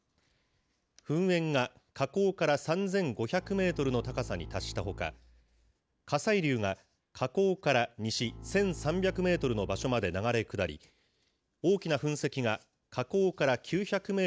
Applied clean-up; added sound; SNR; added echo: none; Bowed string instrument; 14 dB; none.